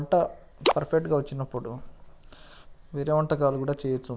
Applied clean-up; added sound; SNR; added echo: none; none; none; none.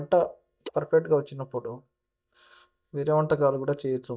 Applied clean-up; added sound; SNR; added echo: neural mask model DeepFilterNet 3.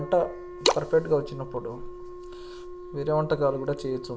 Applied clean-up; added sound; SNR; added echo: none; Wind instrument, woodwind instrument; 13 dB; reverberation time 0.4 s.